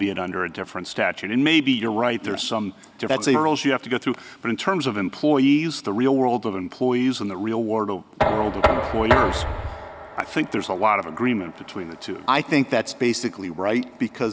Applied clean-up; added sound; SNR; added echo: none; Knock; 8 dB; none.